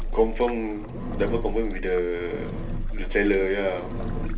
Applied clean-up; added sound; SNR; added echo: none; Engine; 3 dB; reverberation time 0.3 s.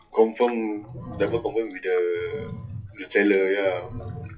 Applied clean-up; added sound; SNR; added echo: classical method WPE with log-MMSE.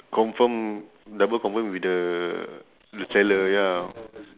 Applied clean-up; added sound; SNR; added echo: none; none; none; none.